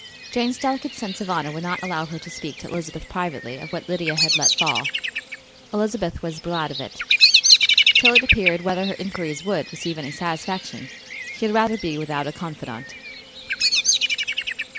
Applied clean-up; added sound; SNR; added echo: none; Bird vocalization, bird call, bird song; -3 dB; none.